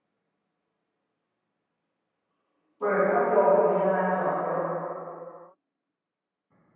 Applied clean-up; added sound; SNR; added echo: none; none; none; reverberation time 2.2 s.